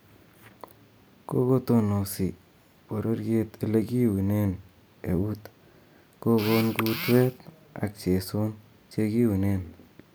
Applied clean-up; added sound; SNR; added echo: none; none; none; none.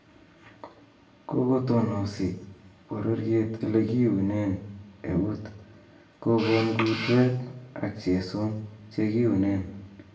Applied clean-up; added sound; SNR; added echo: none; none; none; reverberation time 0.6 s.